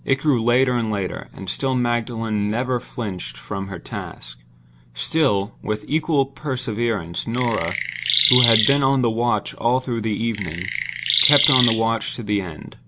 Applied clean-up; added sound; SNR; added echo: none; Chirp, tweet; -1 dB; none.